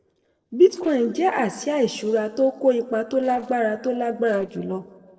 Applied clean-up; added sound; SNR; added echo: neural separator model SepFormer DNS4.